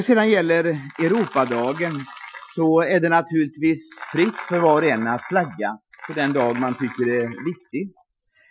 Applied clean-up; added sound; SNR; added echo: classical method Wiener filter.